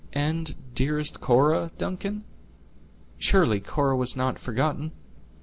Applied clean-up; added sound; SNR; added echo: none; none; none; none.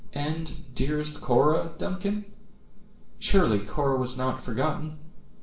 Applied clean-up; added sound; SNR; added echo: none; none; none; reverberation time 0.5 s.